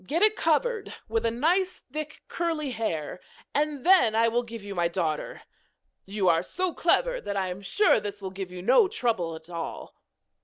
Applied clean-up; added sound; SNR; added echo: none; none; none; none.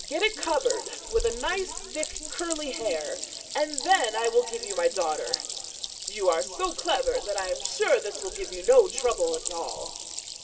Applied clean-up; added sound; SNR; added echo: none; Stream; 8 dB; reverberation time 2.6 s.